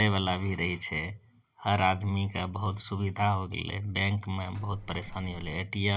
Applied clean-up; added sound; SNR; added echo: none; Coin (dropping); 15 dB; none.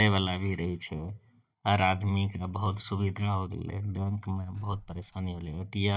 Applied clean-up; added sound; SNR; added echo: neural mask model DeepFilterNet 3.